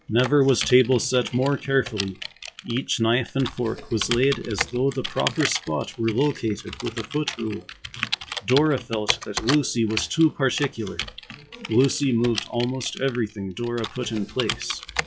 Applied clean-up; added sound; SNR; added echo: classical method log-MMSE.